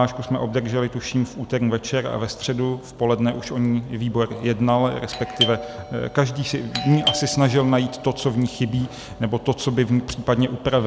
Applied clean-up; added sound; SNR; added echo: none; Doorbell; 13 dB; none.